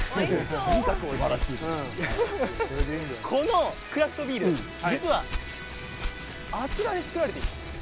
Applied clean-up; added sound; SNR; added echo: none; Walk, footsteps; 7 dB; none.